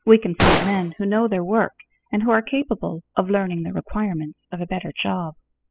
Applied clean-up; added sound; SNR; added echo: classical method spectral subtraction.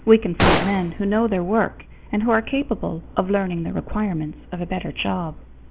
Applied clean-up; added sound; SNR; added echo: none; Gunshot, gunfire; 4 dB; none.